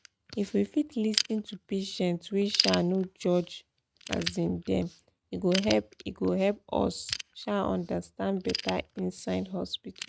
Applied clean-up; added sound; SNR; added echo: neural mask model RNNoise.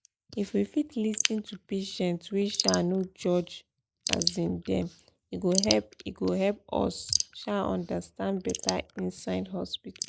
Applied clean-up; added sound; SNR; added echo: neural mask model Resemble Enhance denoiser.